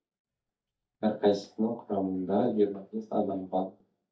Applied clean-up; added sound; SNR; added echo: neural mask model DeepFilterNet 3.